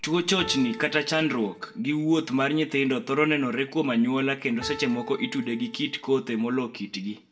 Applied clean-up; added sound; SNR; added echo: none; Piano; 15 dB; reverberation time 0.4 s.